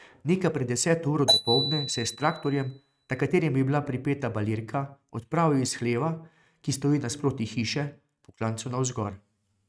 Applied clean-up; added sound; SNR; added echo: neural mask model RNNoise.